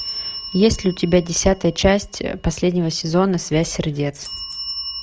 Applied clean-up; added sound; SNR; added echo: none; Bell; 14 dB; none.